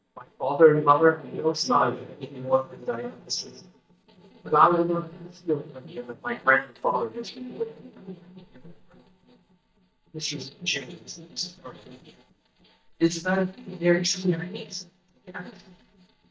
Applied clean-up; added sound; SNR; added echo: neural mask model DeepFilterNet 3.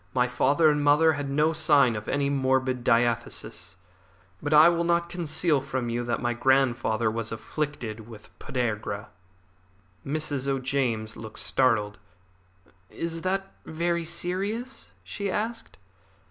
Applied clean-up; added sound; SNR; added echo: none; none; none; none.